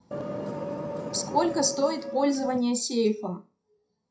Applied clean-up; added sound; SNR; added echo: classical method WPE with log-MMSE.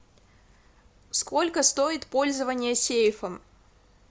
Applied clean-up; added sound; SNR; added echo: none; none; none; none.